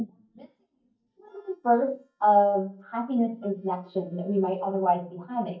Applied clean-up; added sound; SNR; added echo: neural mask model DeepFilterNet 3.